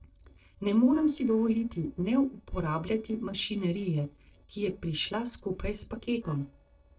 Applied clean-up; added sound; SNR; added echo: neural separator model SepFormer DNS4.